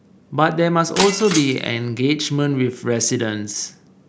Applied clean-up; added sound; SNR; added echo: none; Shatter; 8 dB; none.